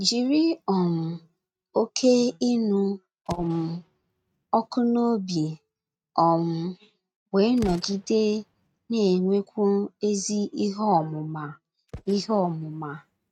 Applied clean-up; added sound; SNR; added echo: neural mask model RNNoise.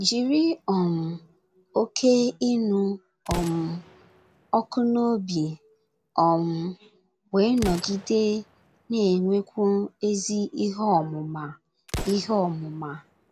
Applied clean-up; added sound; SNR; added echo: none; Explosion; 17 dB; none.